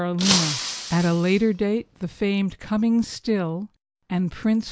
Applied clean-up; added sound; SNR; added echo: none; Shatter; 5 dB; none.